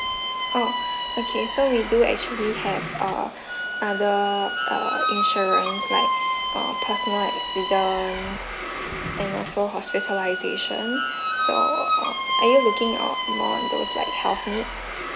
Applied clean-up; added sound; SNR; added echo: none; Squeak; 0 dB; none.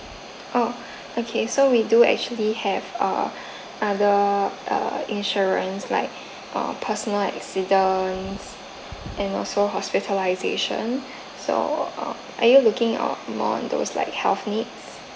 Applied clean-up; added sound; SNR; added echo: none; none; none; none.